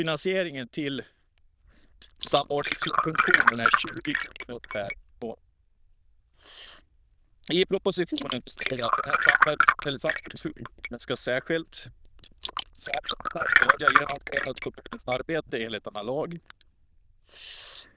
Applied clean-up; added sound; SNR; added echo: neural diffusion model UNIVERSE++.